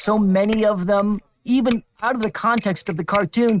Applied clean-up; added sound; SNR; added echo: neural mask model RNNoise.